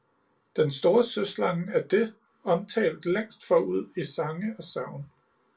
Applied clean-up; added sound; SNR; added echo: none; none; none; reverberation time 0.2 s.